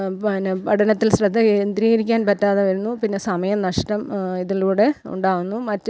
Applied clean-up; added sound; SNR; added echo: none; none; none; none.